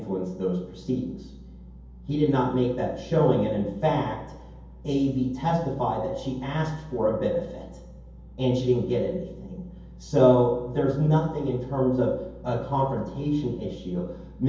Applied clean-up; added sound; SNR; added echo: none; none; none; reverberation time 0.9 s.